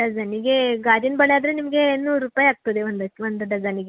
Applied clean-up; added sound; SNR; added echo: none; none; none; none.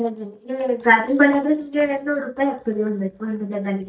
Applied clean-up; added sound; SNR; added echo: neural mask model DeepFilterNet 3.